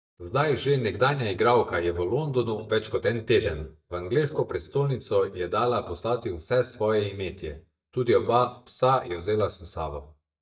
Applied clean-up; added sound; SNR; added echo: neural mask model DeepFilterNet 3.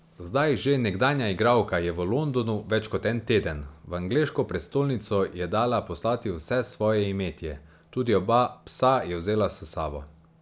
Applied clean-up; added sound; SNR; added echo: none; none; none; none.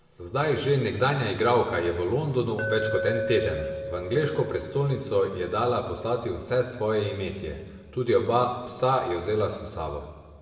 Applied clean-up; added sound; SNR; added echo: none; Glass; 12 dB; reverberation time 1.6 s.